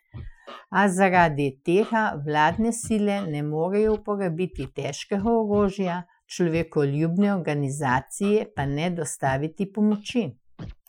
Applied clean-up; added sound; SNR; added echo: classical method Wiener filter.